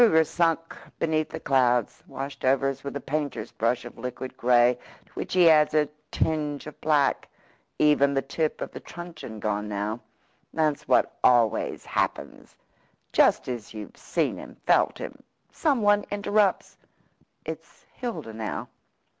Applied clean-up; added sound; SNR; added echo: none; none; none; none.